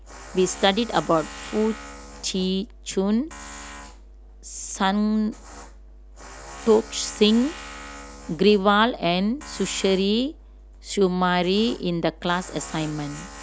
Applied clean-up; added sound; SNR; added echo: none; Tools; 16 dB; none.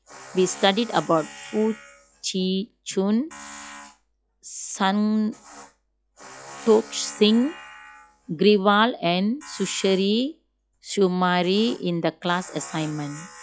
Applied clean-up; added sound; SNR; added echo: classical method log-MMSE.